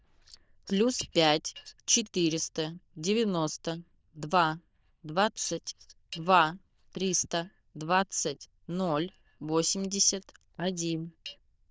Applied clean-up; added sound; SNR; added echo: neural diffusion model UNIVERSE++.